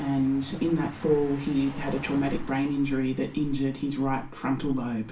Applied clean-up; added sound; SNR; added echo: none; Car passing by; 12 dB; reverberation time 0.3 s.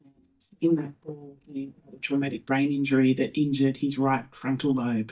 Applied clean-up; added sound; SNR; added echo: neural mask model DeepFilterNet 3.